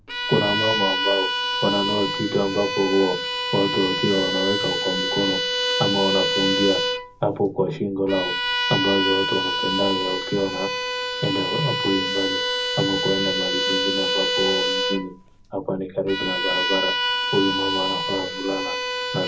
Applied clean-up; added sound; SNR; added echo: none; Bowed string instrument; 0 dB; reverberation time 0.4 s.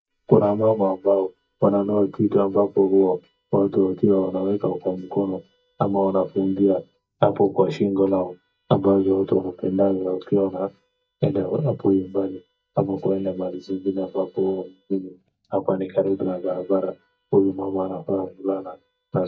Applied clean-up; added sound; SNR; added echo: neural mask model DeepFilterNet 3.